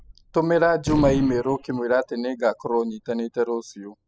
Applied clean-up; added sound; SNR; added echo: classical method spectral subtraction.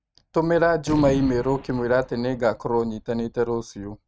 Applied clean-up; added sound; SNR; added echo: neural mask model RNNoise.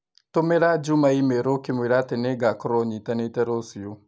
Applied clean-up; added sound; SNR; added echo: none; none; none; none.